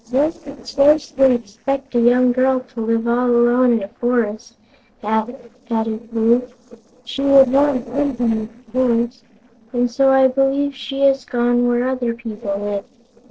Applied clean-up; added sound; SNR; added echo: neural separator model SepFormer DNS4.